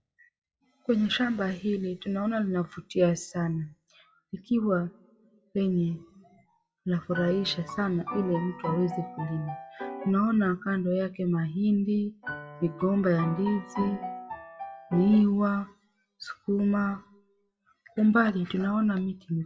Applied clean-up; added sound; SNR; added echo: classical method WPE with log-MMSE.